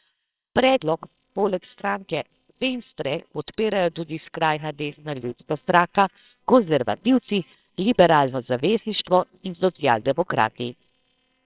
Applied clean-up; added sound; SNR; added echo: neural separator model SepFormer WHAMR!.